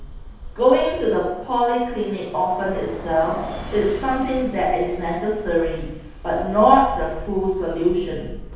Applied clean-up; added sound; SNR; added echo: none; Bus; 13 dB; reverberation time 0.8 s.